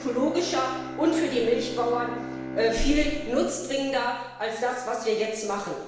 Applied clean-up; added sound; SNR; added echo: none; Bowed string instrument; 11 dB; reverberation time 0.9 s.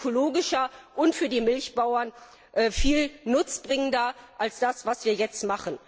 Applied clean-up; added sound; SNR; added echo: none; none; none; none.